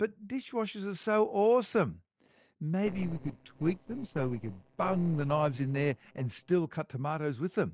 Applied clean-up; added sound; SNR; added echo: neural separator model SepFormer DNS4.